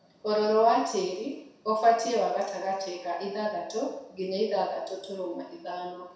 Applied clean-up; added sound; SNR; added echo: none; none; none; reverberation time 0.7 s.